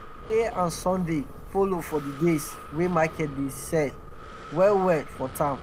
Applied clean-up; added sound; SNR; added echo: none; Breathing; 14 dB; none.